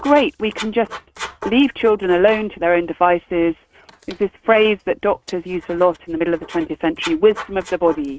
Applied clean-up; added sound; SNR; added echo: neural mask model RNNoise.